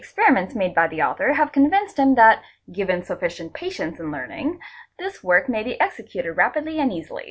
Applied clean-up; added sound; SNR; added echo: none; none; none; none.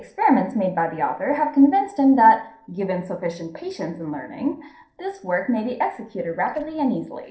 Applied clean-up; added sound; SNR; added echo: neural separator model SepFormer DNS4.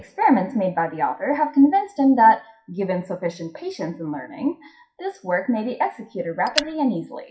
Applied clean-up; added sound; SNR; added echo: classical method WPE with log-MMSE.